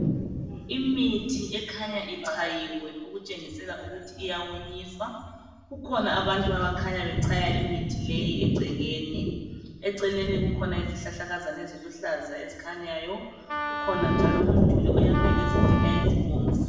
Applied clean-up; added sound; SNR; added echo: none; Wind instrument, woodwind instrument; 5 dB; reverberation time 1.2 s.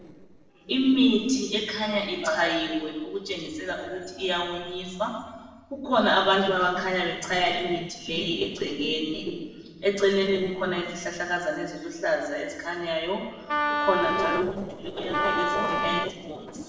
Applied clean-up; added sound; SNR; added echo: neural separator model SepFormer DNS4.